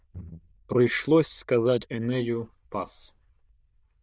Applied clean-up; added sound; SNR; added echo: neural diffusion model UNIVERSE++.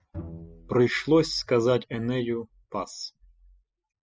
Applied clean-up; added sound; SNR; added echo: classical method spectral subtraction.